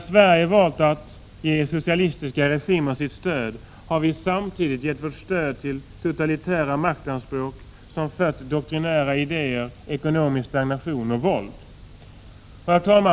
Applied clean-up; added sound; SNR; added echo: none; none; none; none.